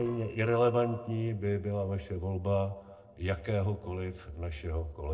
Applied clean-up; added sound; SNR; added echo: neural separator model SepFormer DNS4.